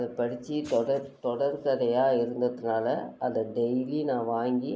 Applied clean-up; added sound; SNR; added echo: none; none; none; none.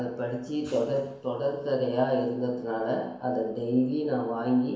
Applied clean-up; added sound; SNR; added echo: none; none; none; reverberation time 0.7 s.